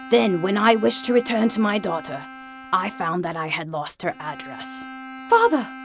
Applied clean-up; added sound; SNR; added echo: none; Bowed string instrument; 16 dB; none.